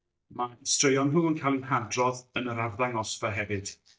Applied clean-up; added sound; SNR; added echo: neural mask model DeepFilterNet 3.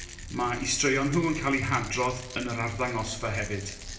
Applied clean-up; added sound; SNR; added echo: none; Rattle; 13 dB; reverberation time 0.6 s.